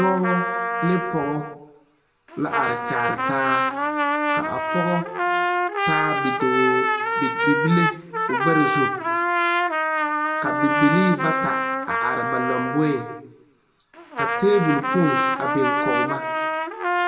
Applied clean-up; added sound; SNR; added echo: none; Trumpet; -2 dB; reverberation time 0.7 s.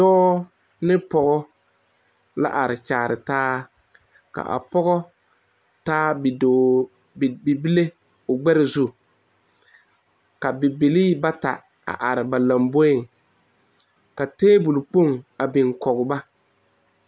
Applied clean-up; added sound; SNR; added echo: none; none; none; none.